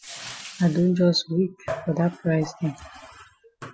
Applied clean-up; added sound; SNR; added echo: classical method spectral subtraction.